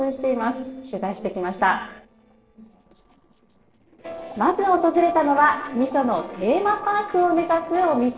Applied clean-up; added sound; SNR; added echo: neural separator model SepFormer DNS4.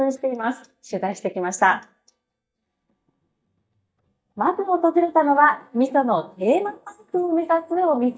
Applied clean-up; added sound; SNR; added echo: neural mask model DeepFilterNet 3.